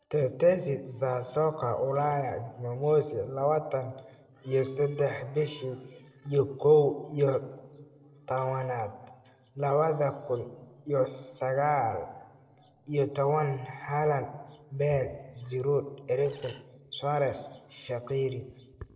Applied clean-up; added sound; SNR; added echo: neural separator model SepFormer DNS4.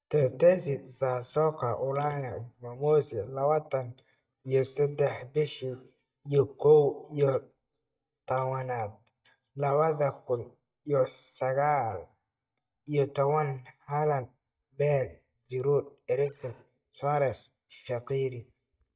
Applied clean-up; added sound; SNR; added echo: neural mask model DeepFilterNet 3.